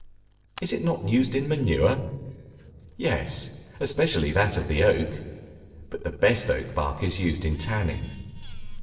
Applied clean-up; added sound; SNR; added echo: neural separator model SepFormer DNS4.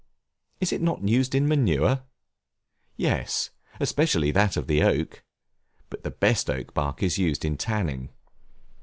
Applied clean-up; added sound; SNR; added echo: none; none; none; none.